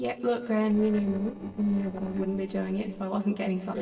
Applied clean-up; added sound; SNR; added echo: neural separator model SepFormer DNS4.